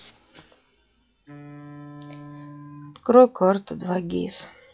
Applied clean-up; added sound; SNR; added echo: classical method log-MMSE.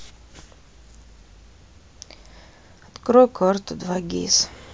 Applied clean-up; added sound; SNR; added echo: none; none; none; none.